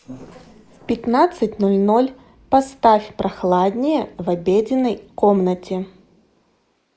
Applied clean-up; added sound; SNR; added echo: neural mask model Resemble Enhance denoiser.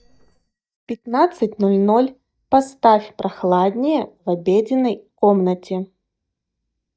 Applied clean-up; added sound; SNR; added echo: neural mask model DeepFilterNet 3.